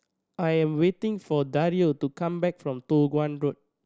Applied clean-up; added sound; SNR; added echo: none; none; none; none.